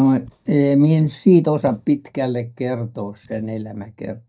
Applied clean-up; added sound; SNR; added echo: neural mask model DeepFilterNet 3.